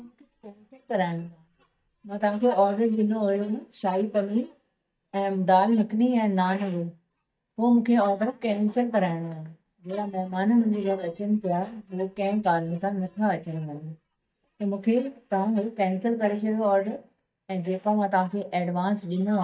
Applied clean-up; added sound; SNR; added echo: neural mask model DeepFilterNet 3.